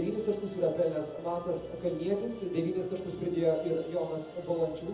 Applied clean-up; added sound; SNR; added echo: none; Musical instrument; 18 dB; reverberation time 0.7 s.